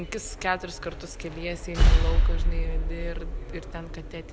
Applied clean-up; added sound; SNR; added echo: none; none; none; none.